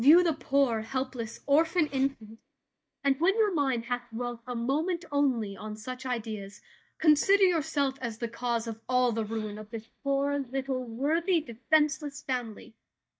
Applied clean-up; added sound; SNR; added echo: neural mask model DeepFilterNet 3.